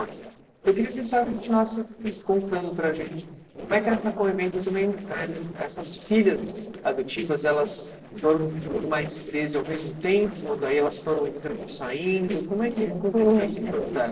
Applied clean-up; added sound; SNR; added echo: neural separator model SepFormer DNS4.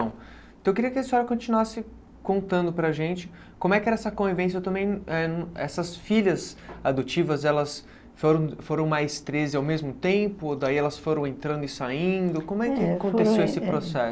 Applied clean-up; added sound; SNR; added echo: none; none; none; none.